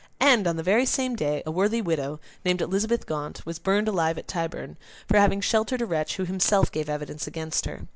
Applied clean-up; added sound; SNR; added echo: none; none; none; none.